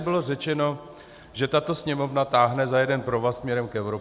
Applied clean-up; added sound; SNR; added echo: none; none; none; none.